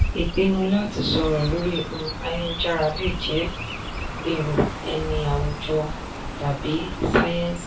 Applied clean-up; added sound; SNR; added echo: none; Chirp, tweet; 5 dB; reverberation time 0.2 s.